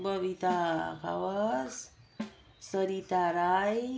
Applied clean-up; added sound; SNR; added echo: none; Snare drum; 16 dB; none.